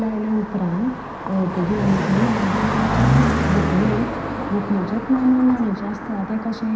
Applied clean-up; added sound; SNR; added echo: none; Car passing by; 2 dB; reverberation time 0.9 s.